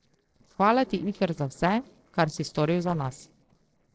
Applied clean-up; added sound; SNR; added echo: neural separator model SepFormer DNS4.